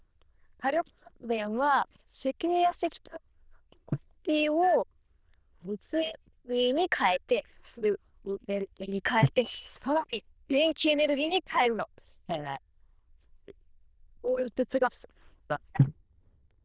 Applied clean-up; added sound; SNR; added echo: neural diffusion model UNIVERSE++.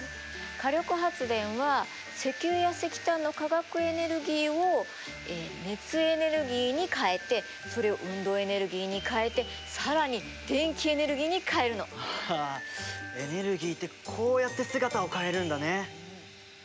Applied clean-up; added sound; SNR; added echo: none; none; none; none.